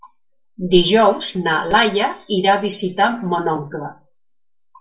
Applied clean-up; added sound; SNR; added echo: none; none; none; reverberation time 0.1 s.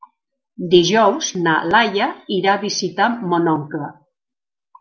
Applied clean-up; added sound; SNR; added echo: none; none; none; none.